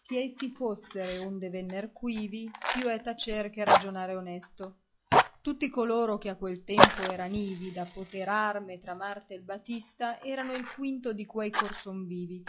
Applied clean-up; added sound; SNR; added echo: classical method log-MMSE.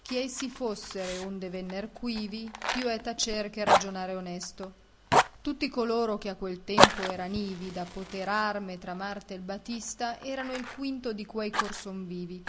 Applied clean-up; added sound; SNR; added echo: none; Fire; -1 dB; none.